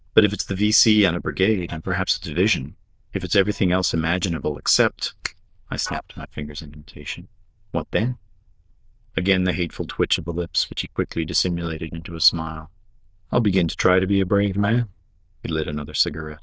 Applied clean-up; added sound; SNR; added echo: neural diffusion model UNIVERSE++.